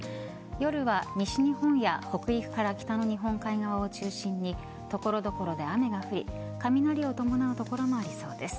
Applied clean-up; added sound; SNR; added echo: none; none; none; none.